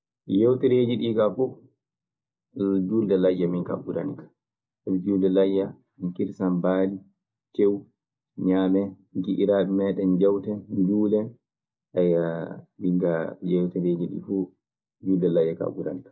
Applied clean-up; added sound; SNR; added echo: none; none; none; none.